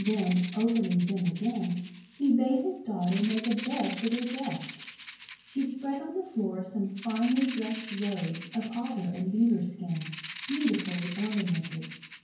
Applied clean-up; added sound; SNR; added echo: none; Rattle (instrument); 10 dB; reverberation time 0.9 s.